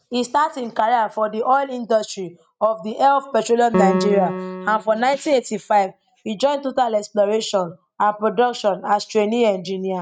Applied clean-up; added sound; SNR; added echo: neural mask model RNNoise.